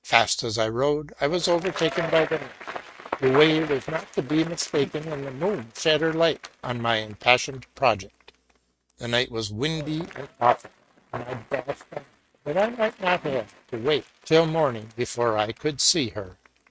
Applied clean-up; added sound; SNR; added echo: neural mask model RNNoise.